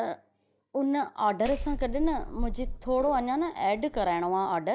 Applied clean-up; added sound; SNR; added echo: neural mask model DeepFilterNet 3.